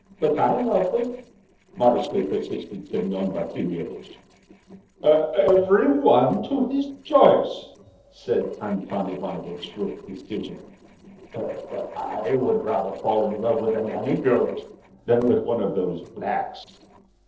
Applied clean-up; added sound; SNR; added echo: neural separator model SepFormer DNS4.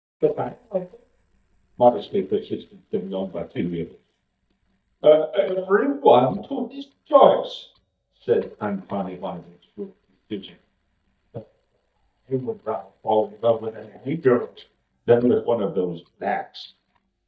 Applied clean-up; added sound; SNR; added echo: neural mask model DeepFilterNet 3.